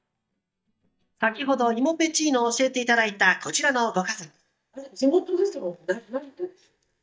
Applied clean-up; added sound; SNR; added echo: neural mask model DeepFilterNet 3.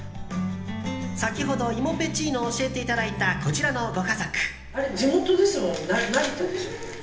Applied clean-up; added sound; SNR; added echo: none; Meow / Purr; 19 dB; reverberation time 0.8 s.